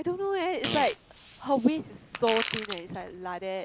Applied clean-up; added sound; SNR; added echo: none; Fart; 9 dB; none.